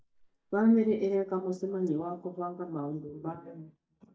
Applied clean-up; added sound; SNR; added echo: neural mask model DeepFilterNet 3.